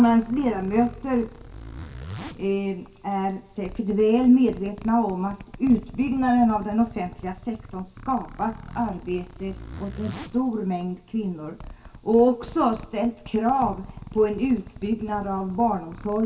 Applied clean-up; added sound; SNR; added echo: none; Zipper (clothing); 16 dB; reverberation time 0.2 s.